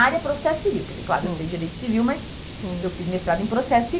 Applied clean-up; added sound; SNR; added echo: none; Hiss; 10 dB; none.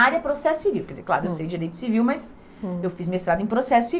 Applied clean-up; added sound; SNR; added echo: none; none; none; none.